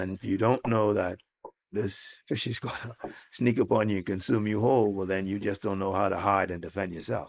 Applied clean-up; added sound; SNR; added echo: neural mask model Resemble Enhance denoiser.